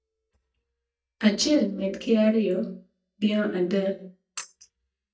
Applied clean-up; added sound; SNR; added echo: neural mask model DeepFilterNet 3.